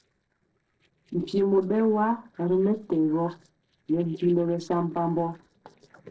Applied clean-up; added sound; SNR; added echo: neural separator model SepFormer DNS4.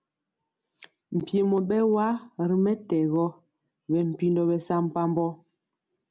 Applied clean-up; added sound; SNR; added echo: none; none; none; none.